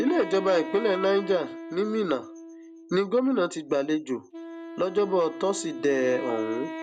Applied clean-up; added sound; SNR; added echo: none; Wind instrument, woodwind instrument; 12 dB; none.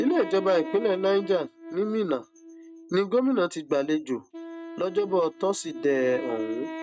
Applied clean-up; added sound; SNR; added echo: neural mask model RNNoise.